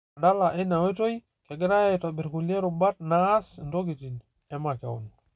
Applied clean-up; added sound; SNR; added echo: none; none; none; none.